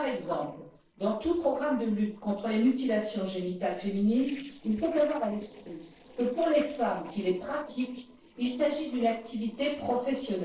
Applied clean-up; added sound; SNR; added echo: neural separator model SepFormer DNS4.